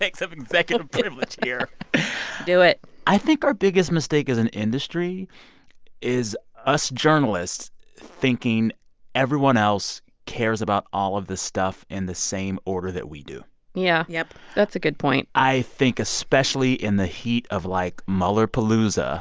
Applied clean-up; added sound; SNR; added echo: none; none; none; none.